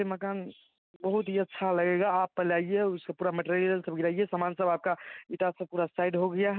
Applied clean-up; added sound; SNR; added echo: none; none; none; none.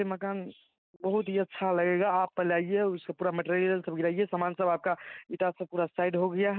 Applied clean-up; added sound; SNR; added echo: neural mask model Resemble Enhance denoiser.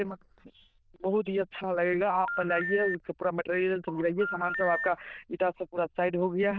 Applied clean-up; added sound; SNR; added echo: neural diffusion model UNIVERSE++.